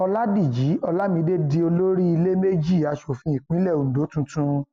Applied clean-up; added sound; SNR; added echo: none; none; none; none.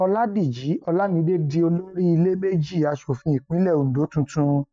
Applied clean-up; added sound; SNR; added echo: neural mask model DeepFilterNet 3.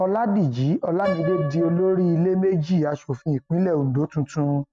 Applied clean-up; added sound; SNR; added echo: neural mask model RNNoise.